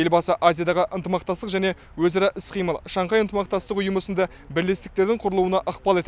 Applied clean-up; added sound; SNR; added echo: none; none; none; none.